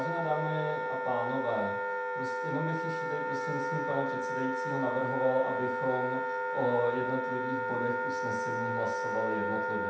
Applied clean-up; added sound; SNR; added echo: none; Wind instrument, woodwind instrument; -1 dB; reverberation time 0.7 s.